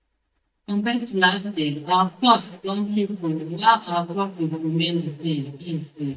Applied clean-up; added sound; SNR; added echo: neural mask model DeepFilterNet 3.